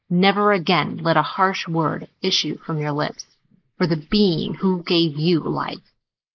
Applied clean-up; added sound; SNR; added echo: neural mask model Resemble Enhance denoiser.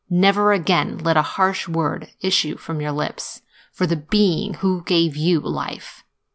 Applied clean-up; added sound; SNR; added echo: none; none; none; none.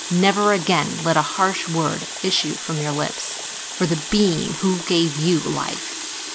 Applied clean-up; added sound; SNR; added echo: none; Water tap, faucet; 8 dB; none.